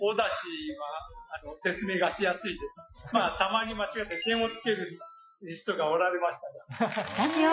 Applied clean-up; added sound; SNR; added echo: classical method Wiener filter.